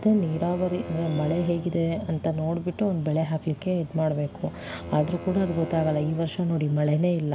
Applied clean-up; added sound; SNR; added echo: none; Bowed string instrument; 15 dB; none.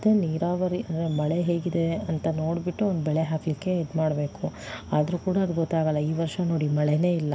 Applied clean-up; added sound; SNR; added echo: none; none; none; none.